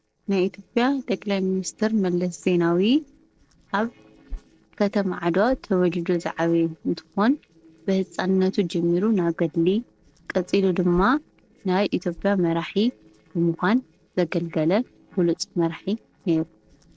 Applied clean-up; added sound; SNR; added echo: neural separator model SepFormer DNS4.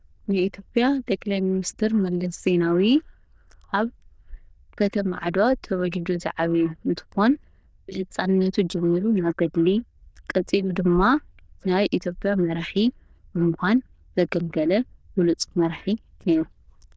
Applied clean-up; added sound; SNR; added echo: neural diffusion model UNIVERSE++.